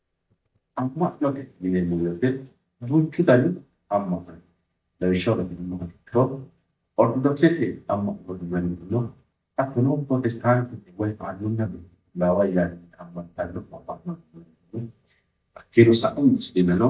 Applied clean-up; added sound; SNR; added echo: neural mask model DeepFilterNet 3.